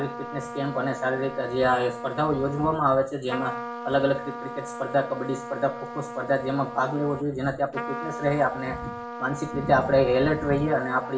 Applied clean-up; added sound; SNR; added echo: none; Trumpet; 10 dB; reverberation time 0.4 s.